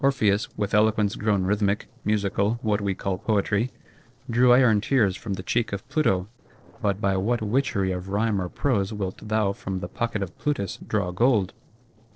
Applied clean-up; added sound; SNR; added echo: neural separator model SepFormer DNS4.